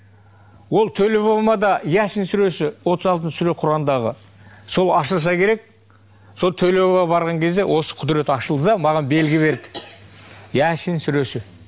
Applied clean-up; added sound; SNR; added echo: none; none; none; none.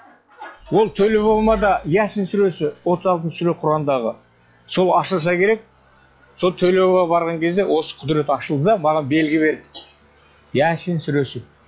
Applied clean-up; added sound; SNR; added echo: classical method log-MMSE.